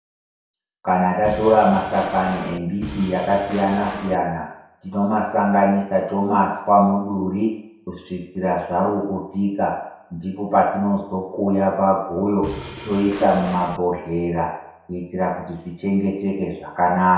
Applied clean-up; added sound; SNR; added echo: none; Drum kit; 12 dB; reverberation time 0.7 s.